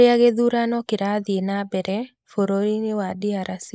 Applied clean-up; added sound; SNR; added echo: neural mask model Resemble Enhance denoiser.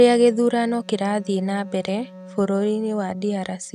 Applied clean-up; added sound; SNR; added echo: neural mask model RNNoise.